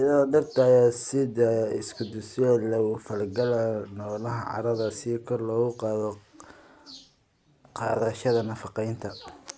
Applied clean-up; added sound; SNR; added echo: none; none; none; none.